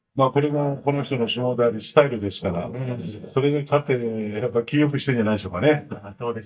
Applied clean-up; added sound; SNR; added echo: neural mask model DeepFilterNet 3.